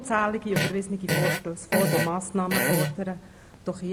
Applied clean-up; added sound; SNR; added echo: none; Fart; 0 dB; none.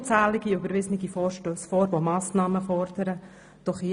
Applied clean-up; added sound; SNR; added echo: none; none; none; none.